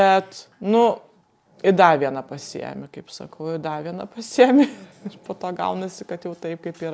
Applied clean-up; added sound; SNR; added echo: none; none; none; none.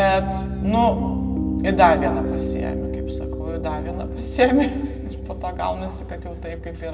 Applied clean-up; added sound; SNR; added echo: none; Piano; 3 dB; reverberation time 1.5 s.